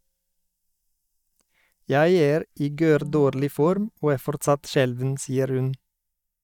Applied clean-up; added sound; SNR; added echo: neural mask model DeepFilterNet 3.